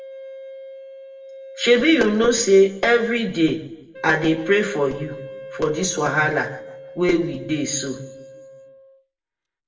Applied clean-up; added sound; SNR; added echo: none; Wind instrument, woodwind instrument; 17 dB; reverberation time 0.7 s.